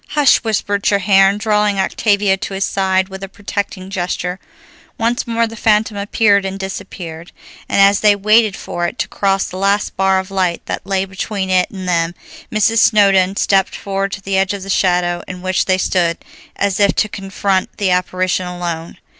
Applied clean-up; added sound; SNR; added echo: none; none; none; none.